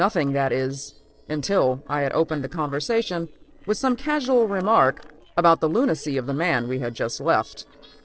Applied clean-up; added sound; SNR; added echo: neural separator model SepFormer DNS4.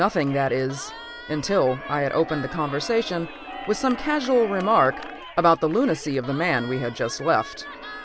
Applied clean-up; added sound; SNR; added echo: none; Cheering + Keyboard (musical); 14 dB; none.